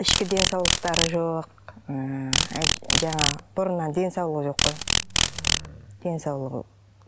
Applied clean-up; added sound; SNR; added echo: none; Insect; -2 dB; none.